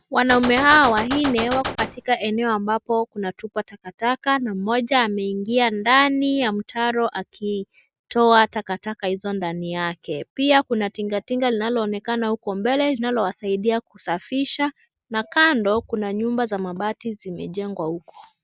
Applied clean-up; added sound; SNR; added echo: none; Gunshot, gunfire; 5 dB; none.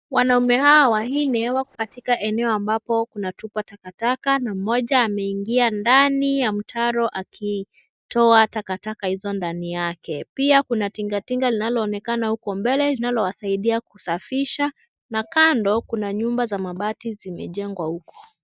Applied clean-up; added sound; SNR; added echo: neural mask model DeepFilterNet 3.